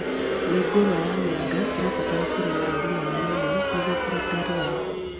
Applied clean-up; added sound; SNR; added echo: none; Crowd; -2 dB; none.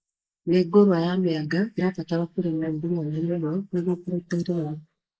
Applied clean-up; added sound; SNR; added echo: neural mask model Resemble Enhance denoiser.